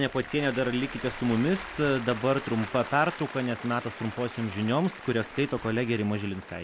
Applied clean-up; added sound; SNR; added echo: none; Applause / Cheering; 13 dB; none.